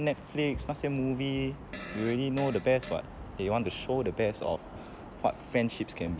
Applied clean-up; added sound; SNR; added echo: none; Fart; 14 dB; none.